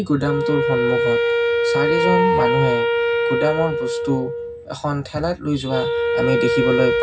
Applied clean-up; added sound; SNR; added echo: none; Wind instrument, woodwind instrument; -3 dB; reverberation time 0.4 s.